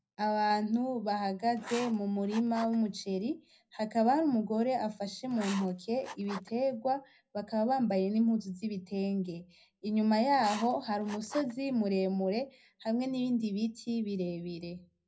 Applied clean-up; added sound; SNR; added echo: none; Writing; 14 dB; reverberation time 0.4 s.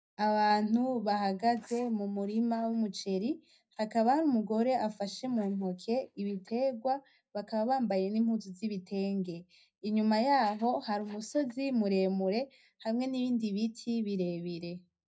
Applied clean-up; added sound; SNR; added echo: neural mask model DeepFilterNet 3.